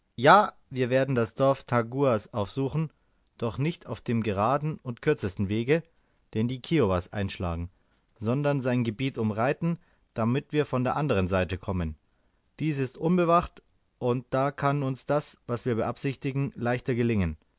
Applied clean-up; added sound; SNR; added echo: none; none; none; none.